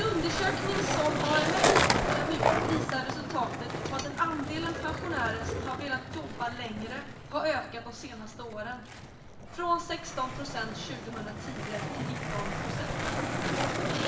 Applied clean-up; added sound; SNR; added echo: none; Skateboard; -3 dB; reverberation time 0.9 s.